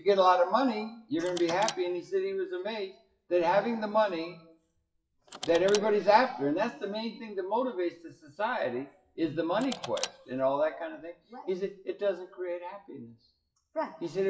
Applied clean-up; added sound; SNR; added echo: classical method WPE with log-MMSE.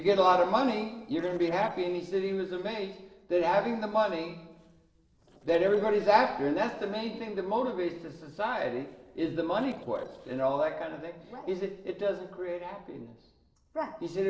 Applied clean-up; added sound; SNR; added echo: neural separator model SepFormer DNS4.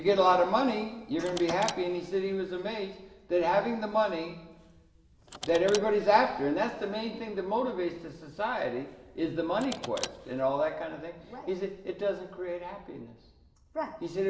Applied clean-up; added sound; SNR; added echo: none; Car; 16 dB; reverberation time 1.2 s.